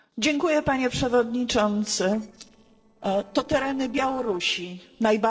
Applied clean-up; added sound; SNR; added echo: neural separator model SepFormer DNS4.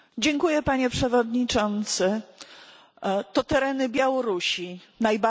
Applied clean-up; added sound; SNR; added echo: none; none; none; none.